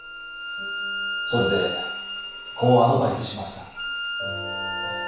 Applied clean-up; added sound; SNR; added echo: none; Bowed string instrument; 5 dB; reverberation time 0.7 s.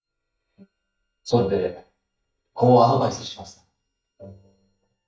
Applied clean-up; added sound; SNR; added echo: neural mask model DeepFilterNet 3.